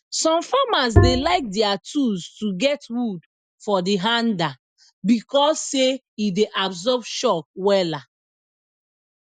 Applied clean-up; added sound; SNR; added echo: none; Bowed string instrument; -4 dB; none.